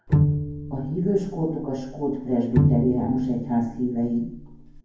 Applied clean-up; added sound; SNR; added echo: none; Bowed string instrument; 1 dB; reverberation time 0.9 s.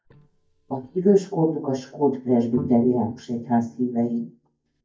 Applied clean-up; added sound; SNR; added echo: neural mask model DeepFilterNet 3.